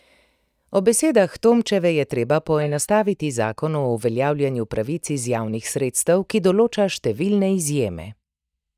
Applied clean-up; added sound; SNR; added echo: neural mask model DeepFilterNet 3.